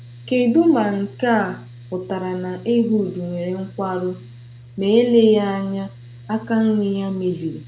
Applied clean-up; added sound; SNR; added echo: none; Mechanical fan; 19 dB; none.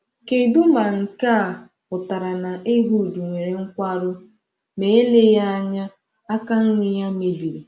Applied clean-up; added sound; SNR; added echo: none; none; none; none.